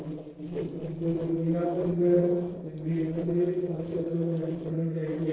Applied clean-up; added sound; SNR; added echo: neural separator model SepFormer DNS4.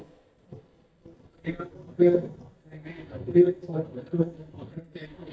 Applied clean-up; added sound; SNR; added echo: neural mask model DeepFilterNet 3.